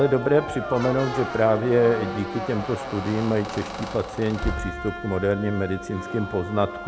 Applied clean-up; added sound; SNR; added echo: none; Squeak + Wind instrument, woodwind instrument; 8 dB; none.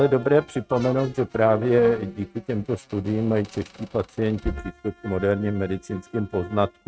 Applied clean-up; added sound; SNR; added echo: neural mask model RNNoise.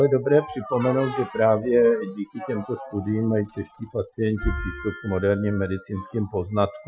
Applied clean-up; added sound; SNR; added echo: classical method Wiener filter.